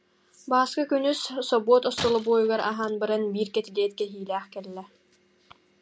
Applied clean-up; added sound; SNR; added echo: none; Shatter; 15 dB; none.